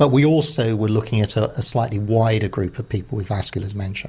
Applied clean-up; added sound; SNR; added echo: none; none; none; none.